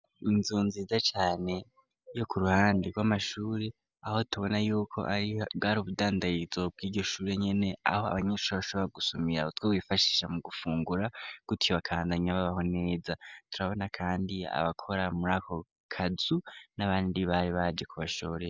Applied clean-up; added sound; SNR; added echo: none; none; none; none.